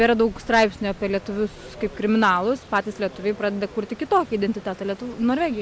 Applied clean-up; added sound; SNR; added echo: none; none; none; none.